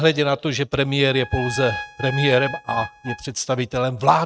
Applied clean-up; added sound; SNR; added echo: neural mask model RNNoise.